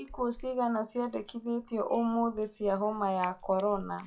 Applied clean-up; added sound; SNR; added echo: classical method log-MMSE.